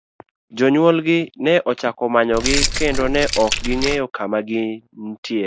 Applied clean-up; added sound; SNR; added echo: none; Keys jangling; 3 dB; none.